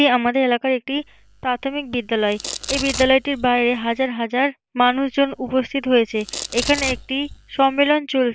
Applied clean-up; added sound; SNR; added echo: none; Domestic sounds, home sounds; 13 dB; none.